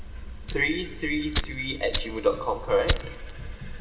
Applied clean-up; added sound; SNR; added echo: none; Fire; 3 dB; reverberation time 0.9 s.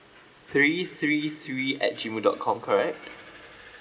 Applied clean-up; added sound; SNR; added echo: none; none; none; none.